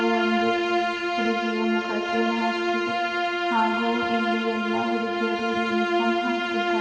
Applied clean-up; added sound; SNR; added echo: none; Bowed string instrument; -3 dB; reverberation time 2.9 s.